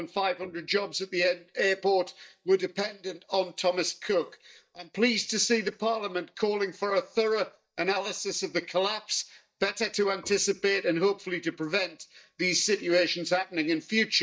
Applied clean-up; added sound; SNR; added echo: neural mask model DeepFilterNet 3.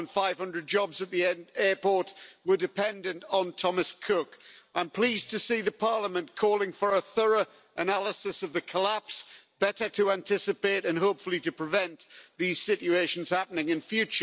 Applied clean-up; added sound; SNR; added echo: none; none; none; none.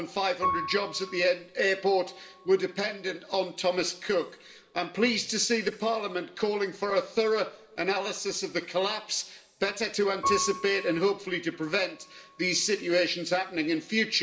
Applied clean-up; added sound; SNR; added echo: none; Piano; 12 dB; reverberation time 1.1 s.